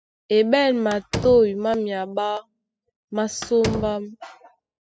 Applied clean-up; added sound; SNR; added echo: classical method spectral subtraction.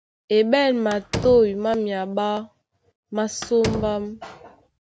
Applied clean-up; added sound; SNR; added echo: none; Slam; 10 dB; none.